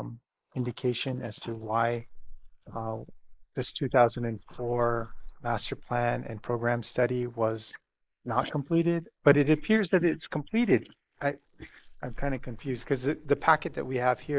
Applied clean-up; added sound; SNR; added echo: neural mask model Resemble Enhance denoiser.